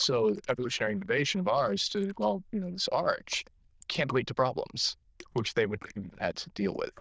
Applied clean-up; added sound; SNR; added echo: neural diffusion model UNIVERSE++.